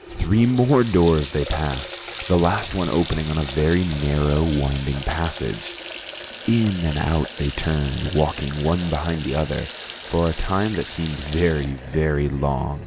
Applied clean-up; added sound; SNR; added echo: none; Water tap, faucet; 8 dB; none.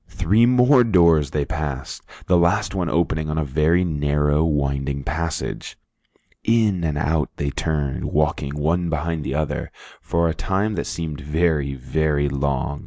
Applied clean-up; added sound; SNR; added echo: none; none; none; none.